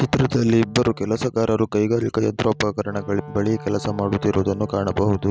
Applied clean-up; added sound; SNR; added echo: none; Wind instrument, woodwind instrument; 19 dB; none.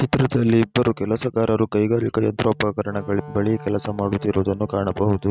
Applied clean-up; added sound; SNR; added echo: neural mask model RNNoise.